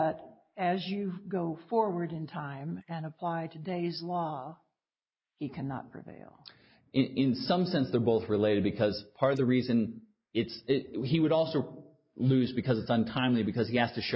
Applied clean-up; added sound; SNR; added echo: neural mask model Resemble Enhance denoiser.